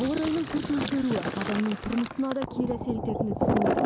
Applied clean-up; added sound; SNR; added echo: none; Fill (with liquid); 1 dB; none.